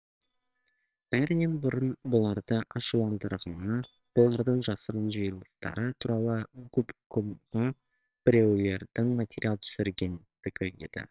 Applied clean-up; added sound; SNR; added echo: neural separator model SepFormer WHAMR!.